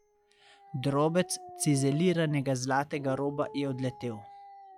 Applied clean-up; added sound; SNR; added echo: classical method log-MMSE.